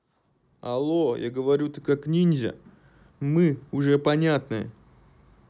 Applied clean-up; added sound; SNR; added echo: none; none; none; none.